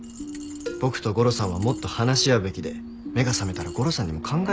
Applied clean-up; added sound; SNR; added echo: none; Coin (dropping) + Cowbell; 20 dB; none.